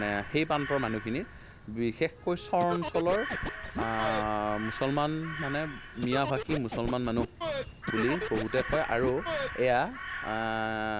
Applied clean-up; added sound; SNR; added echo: none; Crow + Scratching (performance technique); 6 dB; none.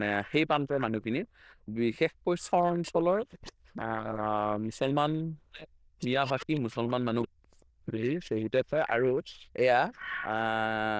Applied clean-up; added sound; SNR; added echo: neural diffusion model UNIVERSE++.